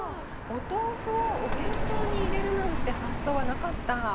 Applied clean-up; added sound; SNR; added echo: none; Car passing by; -2 dB; none.